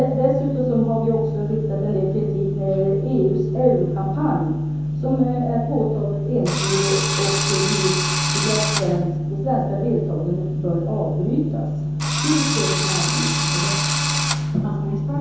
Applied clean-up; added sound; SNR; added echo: none; Drill; 3 dB; reverberation time 0.9 s.